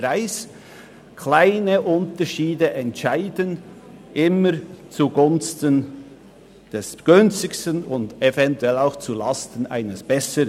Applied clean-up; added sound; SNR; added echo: none; none; none; none.